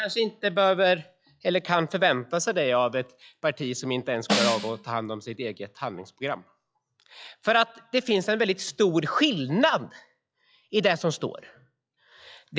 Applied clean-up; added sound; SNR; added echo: classical method log-MMSE.